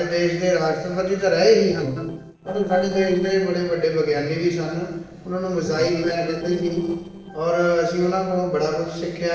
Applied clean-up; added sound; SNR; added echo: neural separator model SepFormer DNS4.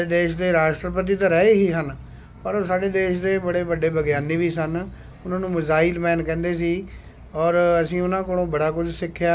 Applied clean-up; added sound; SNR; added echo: none; none; none; none.